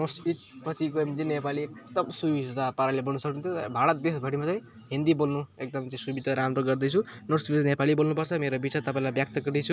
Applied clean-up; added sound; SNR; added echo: none; none; none; none.